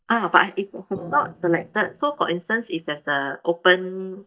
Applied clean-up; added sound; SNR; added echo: neural mask model DeepFilterNet 3.